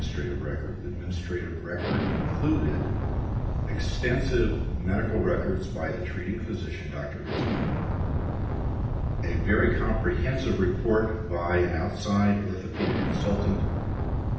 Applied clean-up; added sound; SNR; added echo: none; Explosion; 0 dB; reverberation time 0.9 s.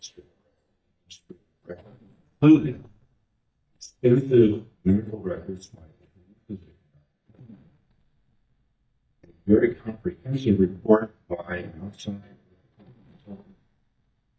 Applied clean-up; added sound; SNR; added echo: neural mask model DeepFilterNet 3.